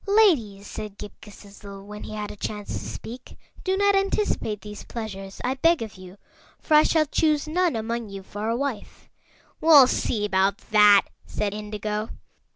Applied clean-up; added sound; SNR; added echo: none; none; none; none.